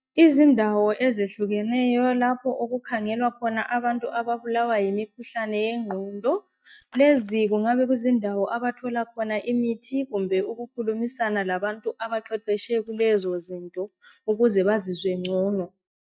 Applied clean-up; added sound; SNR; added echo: neural mask model DeepFilterNet 3.